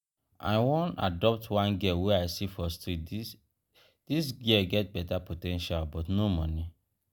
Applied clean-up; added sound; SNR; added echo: none; none; none; none.